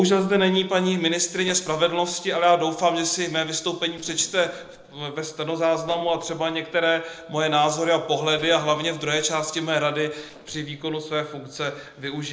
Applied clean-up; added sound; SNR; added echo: neural separator model SepFormer DNS4.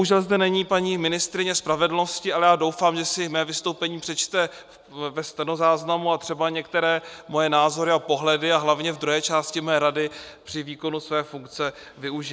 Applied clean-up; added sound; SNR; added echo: none; none; none; none.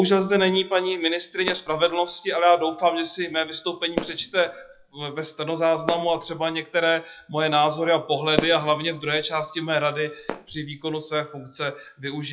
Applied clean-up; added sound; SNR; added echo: classical method WPE with log-MMSE.